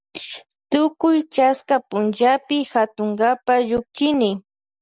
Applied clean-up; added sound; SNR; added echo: none; none; none; none.